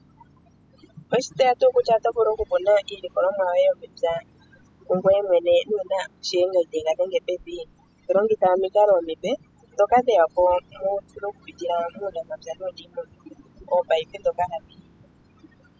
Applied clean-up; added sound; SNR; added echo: classical method spectral subtraction.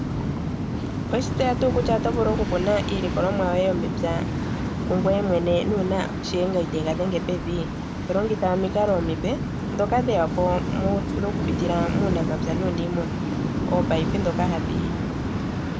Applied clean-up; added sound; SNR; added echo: none; Waves, surf; 1 dB; none.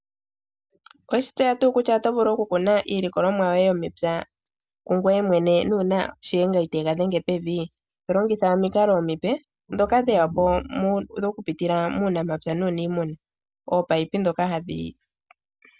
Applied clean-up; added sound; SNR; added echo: none; none; none; none.